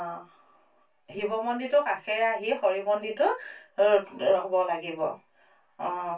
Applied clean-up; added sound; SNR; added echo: none; none; none; reverberation time 0.1 s.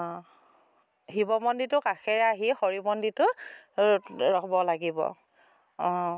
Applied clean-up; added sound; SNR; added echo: none; none; none; none.